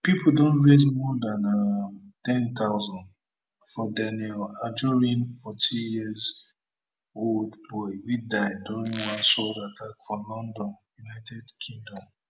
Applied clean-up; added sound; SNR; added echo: none; Squeak; 12 dB; none.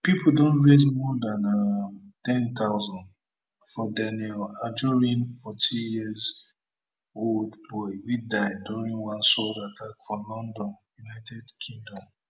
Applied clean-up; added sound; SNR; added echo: none; none; none; none.